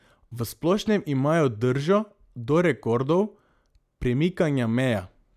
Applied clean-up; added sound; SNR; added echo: none; none; none; none.